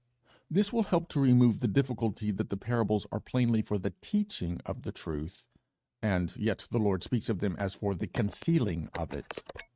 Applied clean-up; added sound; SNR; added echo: neural mask model RNNoise.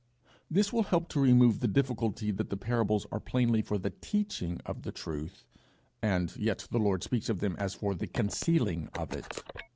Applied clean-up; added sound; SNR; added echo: none; Telephone; 13 dB; none.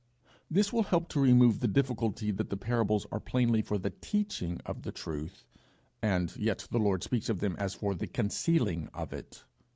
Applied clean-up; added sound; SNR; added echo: none; none; none; none.